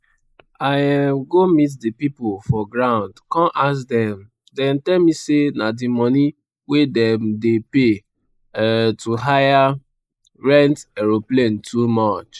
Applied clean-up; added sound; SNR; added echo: neural mask model Resemble Enhance denoiser.